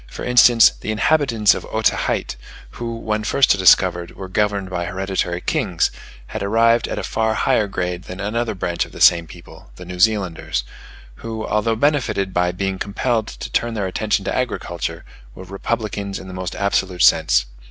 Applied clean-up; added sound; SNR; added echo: none; none; none; none.